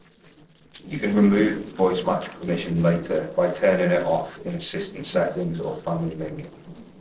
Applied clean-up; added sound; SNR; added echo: neural separator model SepFormer DNS4.